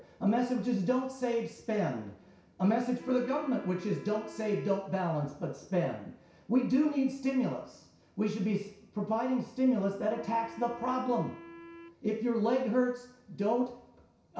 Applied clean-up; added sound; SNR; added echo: none; Wind instrument, woodwind instrument; 18 dB; reverberation time 0.6 s.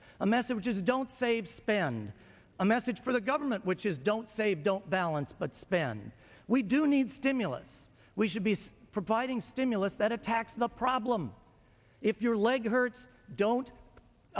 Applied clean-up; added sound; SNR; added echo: none; none; none; none.